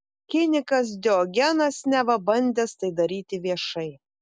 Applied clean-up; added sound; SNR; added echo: none; none; none; none.